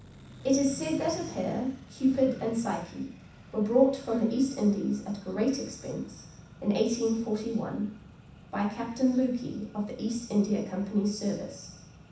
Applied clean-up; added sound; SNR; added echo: none; Accelerating, revving, vroom; 19 dB; reverberation time 0.7 s.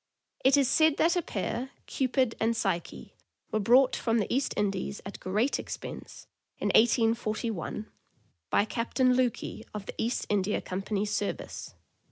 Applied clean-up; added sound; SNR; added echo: none; none; none; none.